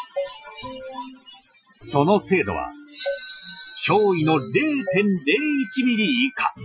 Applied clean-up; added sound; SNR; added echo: classical method Wiener filter.